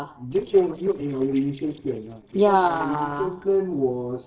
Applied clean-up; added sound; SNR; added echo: neural separator model SepFormer DNS4.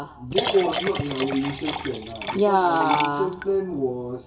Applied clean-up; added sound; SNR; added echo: none; Liquid; 5 dB; reverberation time 2.5 s.